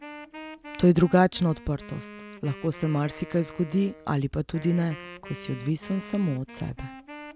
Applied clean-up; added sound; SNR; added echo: none; Wind instrument, woodwind instrument; 17 dB; none.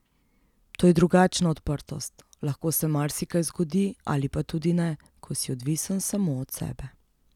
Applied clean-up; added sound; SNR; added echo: none; none; none; none.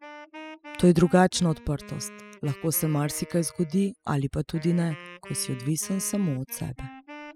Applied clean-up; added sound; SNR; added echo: classical method spectral subtraction.